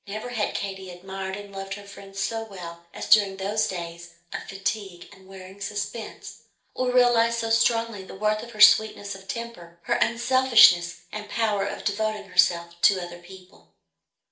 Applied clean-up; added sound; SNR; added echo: none; none; none; reverberation time 0.4 s.